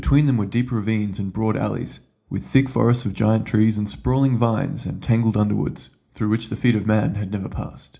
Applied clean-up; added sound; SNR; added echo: none; none; none; reverberation time 0.4 s.